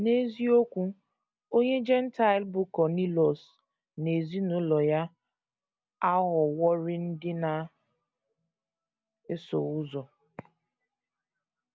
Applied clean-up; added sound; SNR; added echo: none; none; none; none.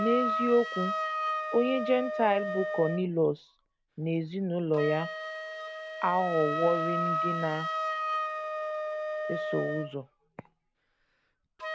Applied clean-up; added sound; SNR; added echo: none; Wind instrument, woodwind instrument; 3 dB; none.